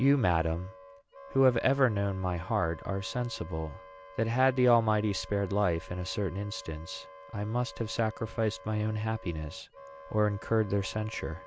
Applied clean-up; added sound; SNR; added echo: none; Wind instrument, woodwind instrument; 19 dB; none.